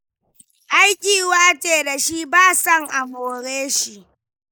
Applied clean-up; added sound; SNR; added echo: neural mask model Resemble Enhance denoiser.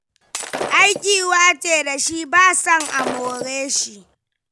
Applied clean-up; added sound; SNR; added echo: none; Shatter; 11 dB; none.